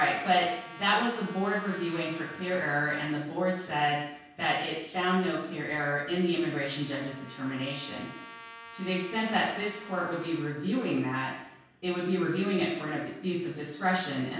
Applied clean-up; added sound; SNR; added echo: none; Trumpet; 20 dB; reverberation time 0.6 s.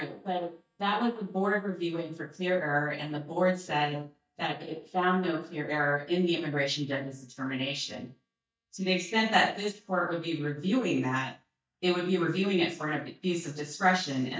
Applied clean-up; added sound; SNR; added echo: neural mask model DeepFilterNet 3.